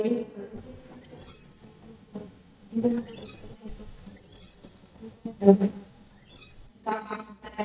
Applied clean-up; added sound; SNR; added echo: neural mask model DeepFilterNet 3.